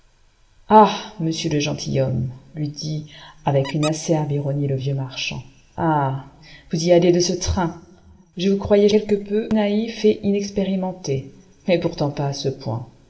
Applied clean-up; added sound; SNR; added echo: none; Squeak; 19 dB; reverberation time 0.7 s.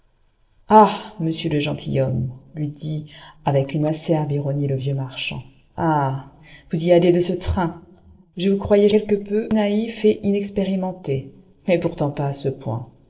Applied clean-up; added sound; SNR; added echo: neural separator model SepFormer DNS4.